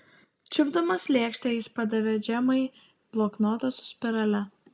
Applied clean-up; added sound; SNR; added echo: none; none; none; none.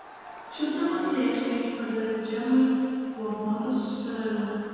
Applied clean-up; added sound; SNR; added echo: none; Crowd; 18 dB; reverberation time 2.1 s.